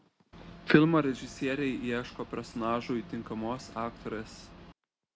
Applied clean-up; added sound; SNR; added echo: none; Boat, Water vehicle; 17 dB; none.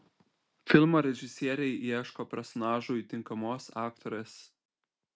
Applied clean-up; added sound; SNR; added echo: none; none; none; none.